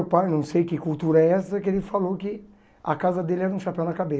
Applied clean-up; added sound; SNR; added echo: none; none; none; none.